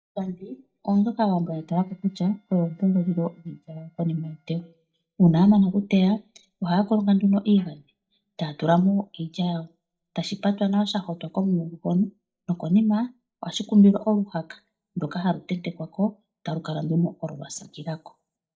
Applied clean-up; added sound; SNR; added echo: neural mask model DeepFilterNet 3.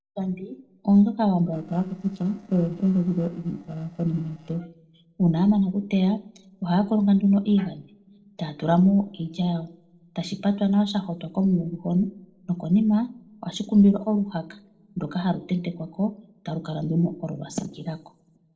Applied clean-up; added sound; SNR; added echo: neural separator model SepFormer DNS4.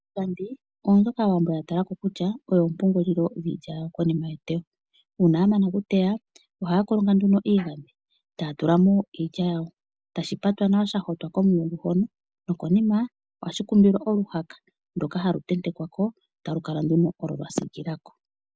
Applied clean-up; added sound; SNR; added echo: none; none; none; none.